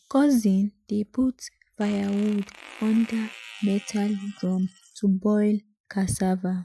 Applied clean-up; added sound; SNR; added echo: classical method Wiener filter.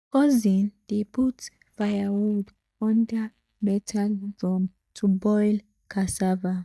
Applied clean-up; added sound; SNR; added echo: neural mask model DeepFilterNet 3.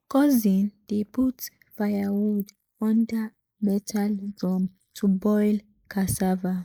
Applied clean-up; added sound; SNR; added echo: neural mask model Resemble Enhance denoiser.